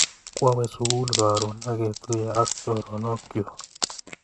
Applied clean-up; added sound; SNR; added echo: neural mask model RNNoise.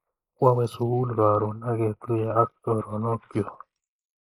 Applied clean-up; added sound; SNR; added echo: neural mask model Resemble Enhance denoiser.